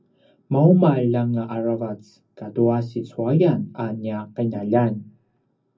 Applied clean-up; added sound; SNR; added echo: none; none; none; reverberation time 0.4 s.